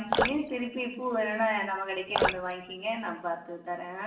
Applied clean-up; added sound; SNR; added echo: none; Drip; 2 dB; reverberation time 0.7 s.